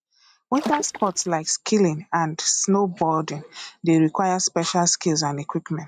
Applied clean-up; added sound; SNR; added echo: neural mask model RNNoise.